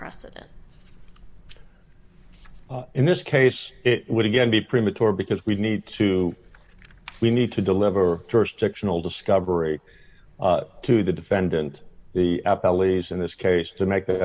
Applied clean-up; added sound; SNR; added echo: none; none; none; none.